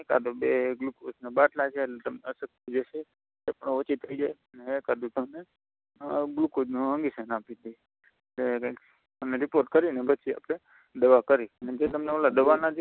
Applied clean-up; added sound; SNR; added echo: none; none; none; none.